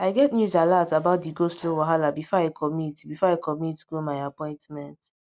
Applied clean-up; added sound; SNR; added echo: none; none; none; none.